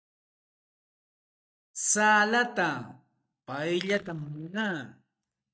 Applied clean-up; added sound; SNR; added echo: neural mask model DeepFilterNet 3.